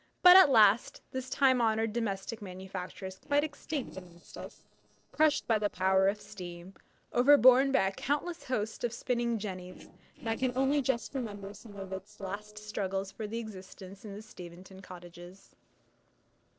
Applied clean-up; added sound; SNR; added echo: neural separator model SepFormer DNS4.